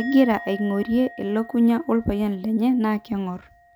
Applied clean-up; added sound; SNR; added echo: none; Musical instrument; 19 dB; none.